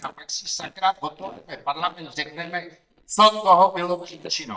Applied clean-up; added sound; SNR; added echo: neural mask model DeepFilterNet 3.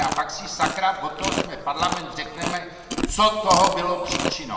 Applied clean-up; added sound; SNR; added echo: none; Chewing, mastication; 5 dB; reverberation time 1.7 s.